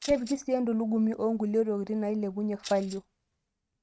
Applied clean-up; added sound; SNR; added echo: neural mask model RNNoise.